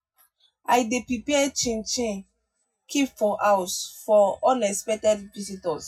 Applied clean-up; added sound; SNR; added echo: none; none; none; reverberation time 0.3 s.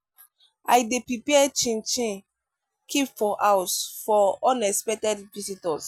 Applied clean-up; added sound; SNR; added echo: none; none; none; none.